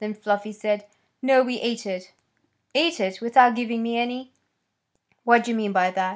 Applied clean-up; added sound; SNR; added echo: none; none; none; none.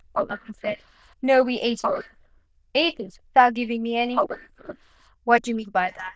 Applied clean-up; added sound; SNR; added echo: neural diffusion model UNIVERSE++.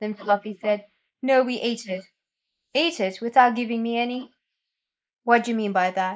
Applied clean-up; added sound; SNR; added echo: neural mask model Resemble Enhance denoiser.